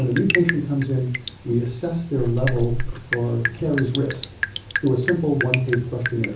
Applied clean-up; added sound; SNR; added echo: none; Drip; 6 dB; reverberation time 0.7 s.